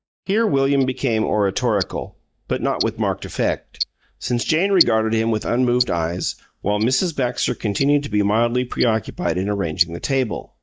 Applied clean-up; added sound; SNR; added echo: neural mask model DeepFilterNet 3.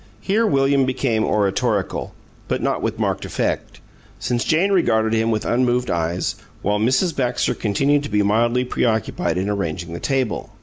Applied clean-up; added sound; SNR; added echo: none; none; none; none.